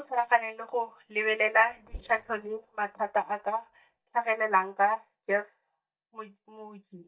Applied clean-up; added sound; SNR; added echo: neural mask model DeepFilterNet 3.